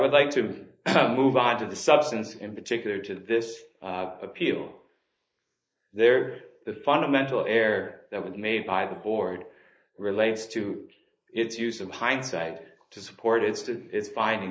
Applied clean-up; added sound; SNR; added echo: neural mask model Resemble Enhance denoiser.